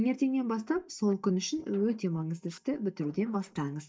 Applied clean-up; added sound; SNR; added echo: neural mask model DeepFilterNet 3.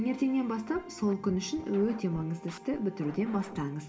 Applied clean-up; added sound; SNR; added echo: none; Scratching (performance technique); 18 dB; reverberation time 1.7 s.